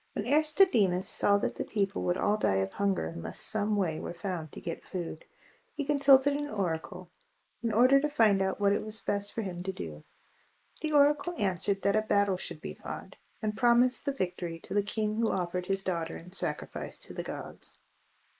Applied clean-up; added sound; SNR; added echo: neural mask model Resemble Enhance denoiser.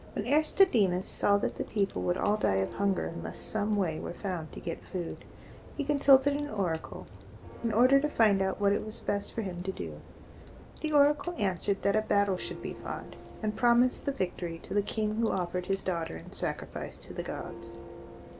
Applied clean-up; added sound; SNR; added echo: none; Crack + Church bell; 16 dB; none.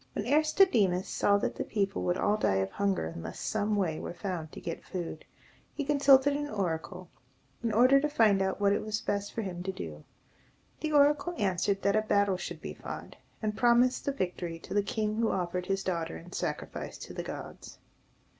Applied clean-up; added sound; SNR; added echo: none; none; none; none.